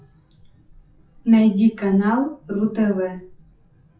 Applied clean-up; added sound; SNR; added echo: classical method WPE with log-MMSE.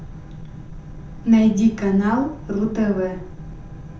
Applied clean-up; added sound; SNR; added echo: none; Boat, Water vehicle; 15 dB; reverberation time 0.5 s.